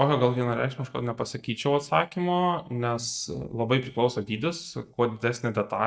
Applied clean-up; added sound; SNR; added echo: neural mask model DeepFilterNet 3.